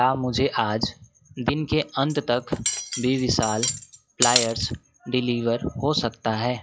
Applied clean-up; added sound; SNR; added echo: classical method log-MMSE.